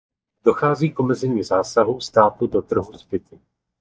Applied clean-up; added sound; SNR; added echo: neural mask model DeepFilterNet 3.